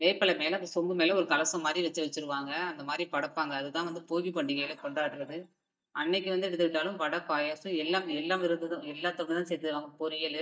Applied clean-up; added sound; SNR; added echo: neural mask model DeepFilterNet 3.